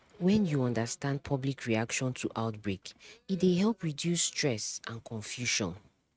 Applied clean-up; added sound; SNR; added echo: neural mask model RNNoise.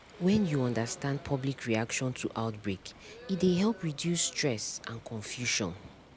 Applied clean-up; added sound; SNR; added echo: none; Waves, surf + Crowd; 18 dB; none.